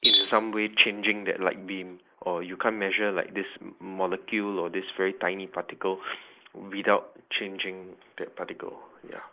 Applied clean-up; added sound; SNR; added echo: neural mask model Resemble Enhance denoiser.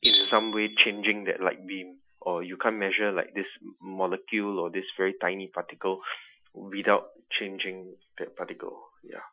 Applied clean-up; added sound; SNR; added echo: classical method Wiener filter.